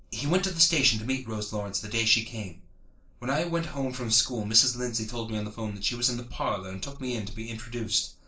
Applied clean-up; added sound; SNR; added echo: none; none; none; reverberation time 0.3 s.